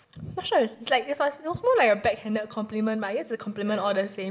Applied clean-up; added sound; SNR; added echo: none; none; none; reverberation time 1.0 s.